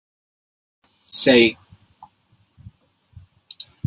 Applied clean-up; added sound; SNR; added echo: none; none; none; none.